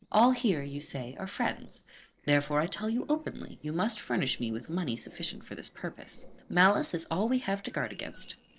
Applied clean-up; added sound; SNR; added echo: neural separator model SepFormer DNS4.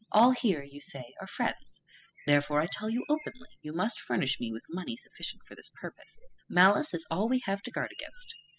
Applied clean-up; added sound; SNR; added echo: classical method spectral subtraction.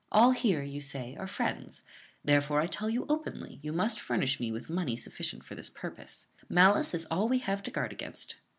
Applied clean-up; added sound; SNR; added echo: none; none; none; none.